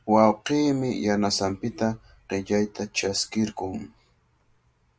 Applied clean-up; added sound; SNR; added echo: none; none; none; none.